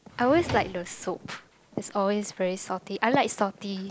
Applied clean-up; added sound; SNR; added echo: none; Drawer open or close; 11 dB; none.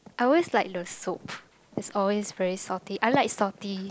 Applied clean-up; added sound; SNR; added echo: none; none; none; none.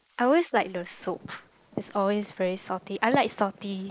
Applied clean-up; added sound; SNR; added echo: neural mask model Resemble Enhance denoiser.